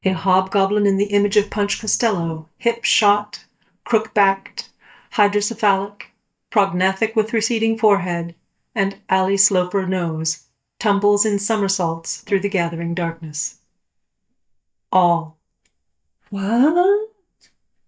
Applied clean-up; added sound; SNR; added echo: neural mask model DeepFilterNet 3.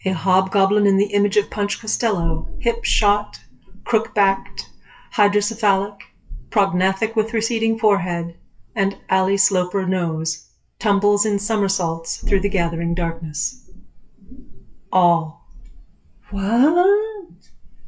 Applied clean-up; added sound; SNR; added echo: classical method WPE with log-MMSE.